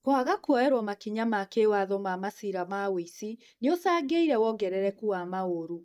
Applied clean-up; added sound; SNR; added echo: neural mask model DeepFilterNet 3.